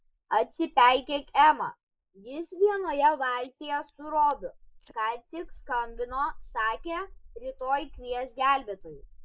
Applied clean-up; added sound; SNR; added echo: neural mask model Resemble Enhance denoiser.